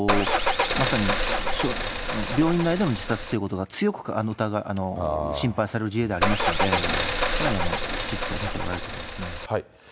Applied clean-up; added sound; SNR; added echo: none; Car; -2 dB; none.